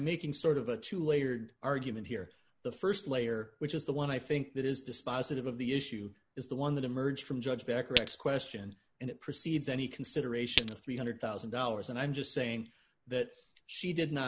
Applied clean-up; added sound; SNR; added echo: none; Glass; -4 dB; none.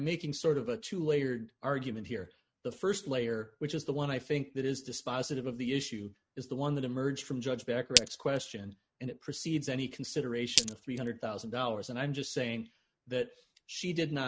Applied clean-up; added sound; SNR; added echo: neural mask model RNNoise.